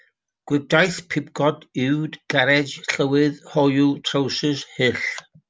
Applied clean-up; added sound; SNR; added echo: none; none; none; none.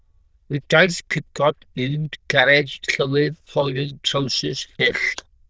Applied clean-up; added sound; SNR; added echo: neural diffusion model UNIVERSE++.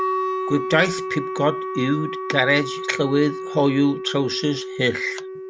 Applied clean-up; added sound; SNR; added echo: none; Wind instrument, woodwind instrument; 6 dB; none.